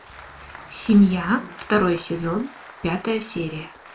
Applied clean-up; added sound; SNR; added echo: none; Applause; 20 dB; reverberation time 0.2 s.